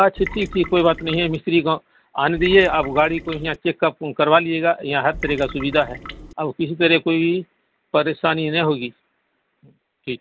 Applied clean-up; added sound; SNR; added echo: none; Trickle, dribble / Water tap, faucet; 13 dB; none.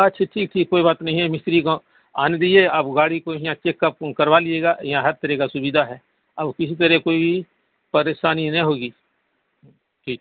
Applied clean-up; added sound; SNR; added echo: none; none; none; none.